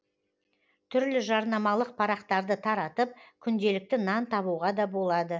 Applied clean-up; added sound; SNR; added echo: none; none; none; none.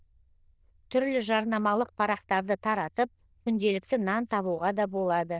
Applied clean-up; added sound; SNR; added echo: neural diffusion model UNIVERSE++.